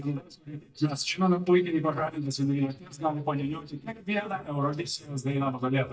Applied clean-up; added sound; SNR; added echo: neural mask model DeepFilterNet 3.